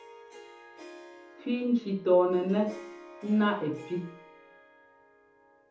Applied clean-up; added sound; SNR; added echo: none; Harp; 19 dB; reverberation time 0.6 s.